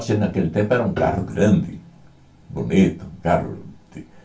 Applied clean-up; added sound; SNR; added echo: none; Piano; 15 dB; reverberation time 0.2 s.